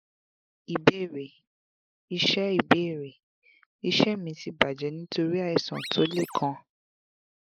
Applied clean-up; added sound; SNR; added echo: neural mask model Resemble Enhance denoiser.